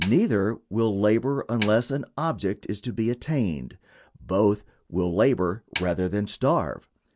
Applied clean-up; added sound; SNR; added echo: none; Snare drum; 13 dB; none.